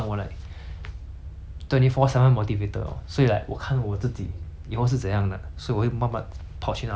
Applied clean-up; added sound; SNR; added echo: none; none; none; none.